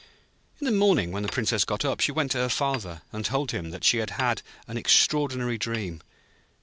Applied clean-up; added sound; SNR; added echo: none; Hammer; 19 dB; none.